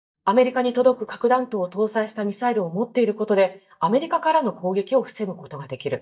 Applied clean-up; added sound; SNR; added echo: neural mask model DeepFilterNet 3.